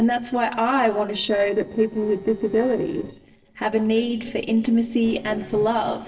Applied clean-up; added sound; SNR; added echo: neural separator model SepFormer DNS4.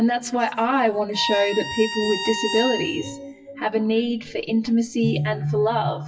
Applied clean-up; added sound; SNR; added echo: classical method WPE with log-MMSE.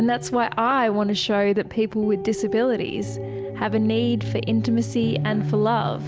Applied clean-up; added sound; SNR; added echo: none; none; none; none.